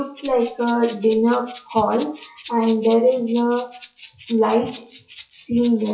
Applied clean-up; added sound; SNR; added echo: classical method WPE with log-MMSE.